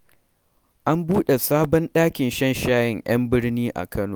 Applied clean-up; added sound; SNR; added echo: none; none; none; none.